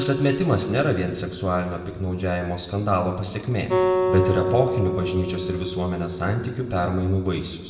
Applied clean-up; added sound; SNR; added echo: none; Acoustic guitar; 4 dB; reverberation time 1.5 s.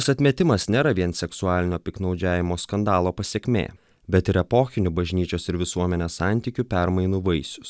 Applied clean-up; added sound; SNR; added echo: none; none; none; none.